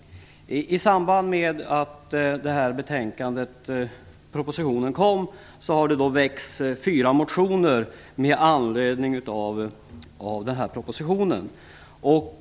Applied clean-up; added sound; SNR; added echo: none; none; none; none.